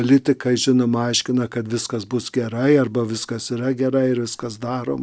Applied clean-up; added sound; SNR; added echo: none; none; none; none.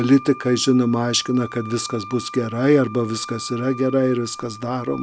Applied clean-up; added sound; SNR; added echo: none; Wind instrument, woodwind instrument; 16 dB; none.